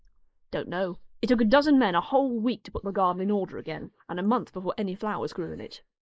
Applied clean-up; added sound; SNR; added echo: neural mask model Resemble Enhance denoiser.